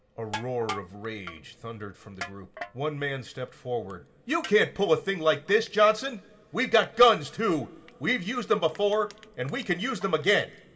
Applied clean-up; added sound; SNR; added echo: none; Crushing; 19 dB; reverberation time 1.6 s.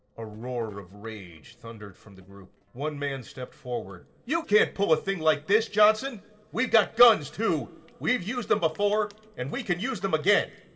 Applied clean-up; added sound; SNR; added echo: neural separator model SepFormer DNS4.